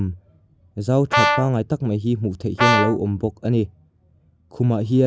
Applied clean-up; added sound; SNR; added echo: none; Brass instrument; 0 dB; none.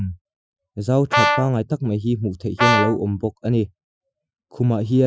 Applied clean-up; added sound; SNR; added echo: classical method Wiener filter.